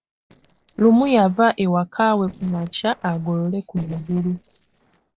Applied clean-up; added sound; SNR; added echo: neural separator model SepFormer DNS4.